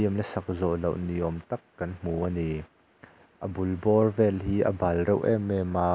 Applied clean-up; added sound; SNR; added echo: none; none; none; none.